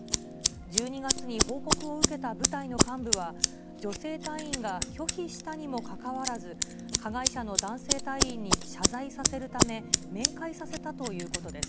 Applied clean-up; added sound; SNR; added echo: none; Scissors; -5 dB; none.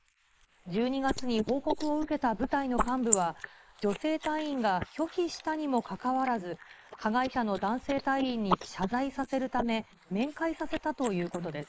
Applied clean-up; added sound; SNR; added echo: neural mask model Resemble Enhance denoiser.